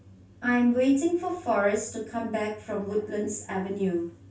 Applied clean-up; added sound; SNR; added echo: none; none; none; reverberation time 0.3 s.